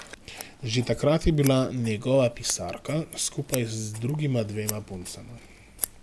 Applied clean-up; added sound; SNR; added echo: none; Scissors; 11 dB; none.